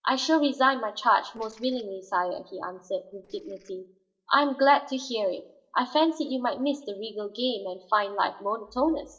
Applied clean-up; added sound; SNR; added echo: neural separator model SepFormer DNS4.